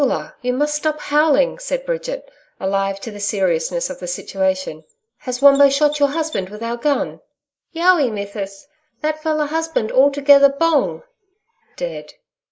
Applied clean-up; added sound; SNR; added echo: neural mask model Resemble Enhance denoiser.